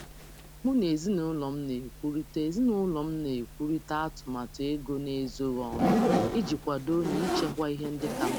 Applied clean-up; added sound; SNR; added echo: none; Zipper (clothing); 3 dB; none.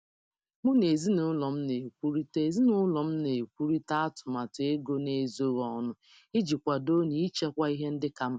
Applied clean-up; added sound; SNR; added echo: none; none; none; none.